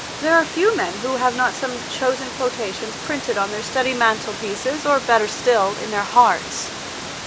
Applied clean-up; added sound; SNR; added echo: none; Water; 10 dB; none.